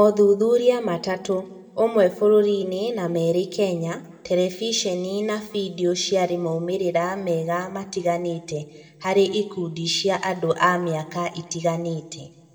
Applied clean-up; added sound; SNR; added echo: none; none; none; reverberation time 1.0 s.